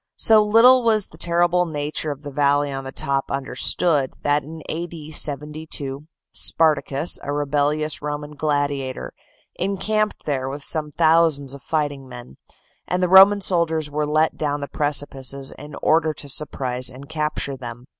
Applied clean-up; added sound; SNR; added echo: none; none; none; none.